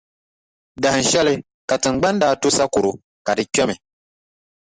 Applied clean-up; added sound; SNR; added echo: none; none; none; none.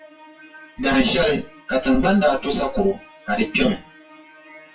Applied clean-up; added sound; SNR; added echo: classical method WPE with log-MMSE.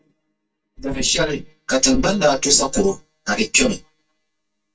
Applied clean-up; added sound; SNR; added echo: neural mask model DeepFilterNet 3.